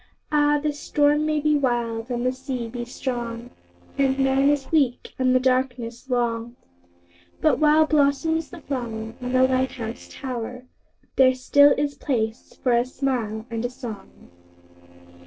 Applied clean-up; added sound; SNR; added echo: neural separator model SepFormer DNS4.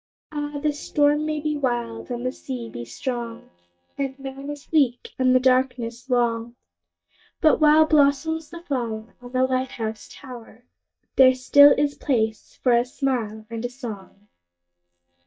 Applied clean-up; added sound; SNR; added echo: neural mask model DeepFilterNet 3.